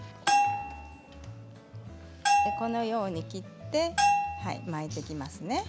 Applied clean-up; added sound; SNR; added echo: none; Bell; -4 dB; none.